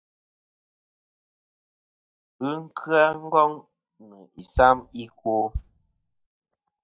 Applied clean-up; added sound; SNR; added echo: neural mask model DeepFilterNet 3.